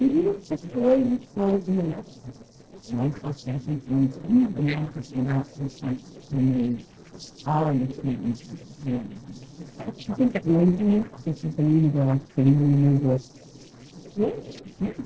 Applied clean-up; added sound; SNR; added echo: neural separator model SepFormer DNS4.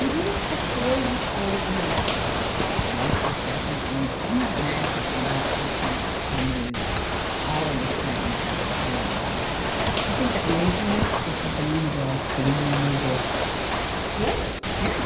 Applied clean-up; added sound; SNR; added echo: none; Ocean / Boat, Water vehicle; -4 dB; reverberation time 0.5 s.